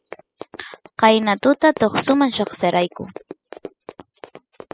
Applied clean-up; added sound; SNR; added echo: classical method spectral subtraction.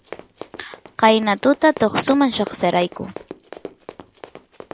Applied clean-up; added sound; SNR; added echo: none; Run; 18 dB; none.